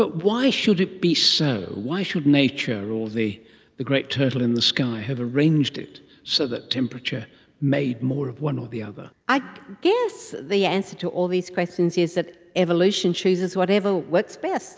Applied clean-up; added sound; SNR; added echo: none; none; none; none.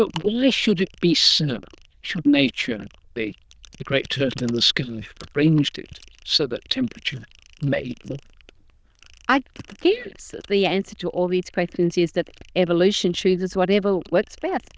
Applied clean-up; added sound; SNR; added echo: neural diffusion model UNIVERSE++.